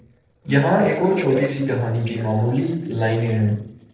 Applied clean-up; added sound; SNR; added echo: neural separator model SepFormer DNS4.